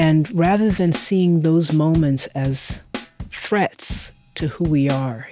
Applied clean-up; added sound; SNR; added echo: none; Drum kit; 15 dB; none.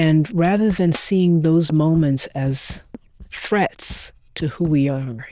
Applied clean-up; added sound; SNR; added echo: neural diffusion model UNIVERSE++.